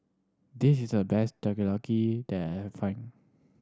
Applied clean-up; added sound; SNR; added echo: none; none; none; none.